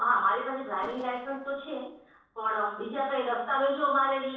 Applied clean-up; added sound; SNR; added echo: neural separator model SepFormer DNS4.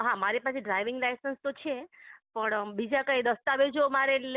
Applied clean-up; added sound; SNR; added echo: none; none; none; none.